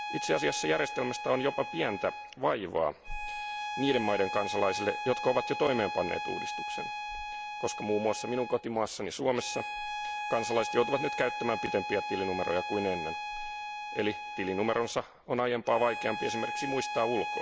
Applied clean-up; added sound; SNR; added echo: none; Bowed string instrument; 6 dB; none.